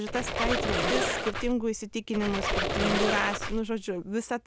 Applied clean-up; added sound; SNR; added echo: none; Squeak; -1 dB; none.